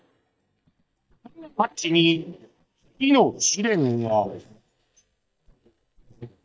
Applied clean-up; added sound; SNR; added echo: neural mask model DeepFilterNet 3.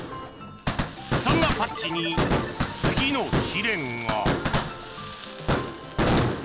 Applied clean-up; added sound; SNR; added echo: none; Fireworks; -3 dB; none.